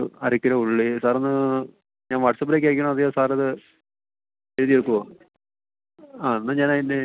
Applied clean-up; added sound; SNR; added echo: none; none; none; none.